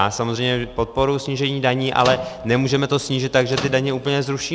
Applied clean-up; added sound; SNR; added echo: none; Microwave oven; 12 dB; none.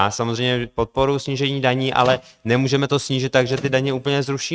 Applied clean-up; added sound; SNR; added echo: neural mask model RNNoise.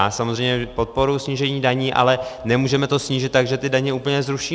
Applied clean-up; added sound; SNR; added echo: none; none; none; none.